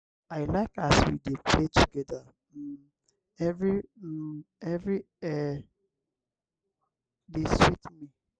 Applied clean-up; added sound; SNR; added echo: none; none; none; none.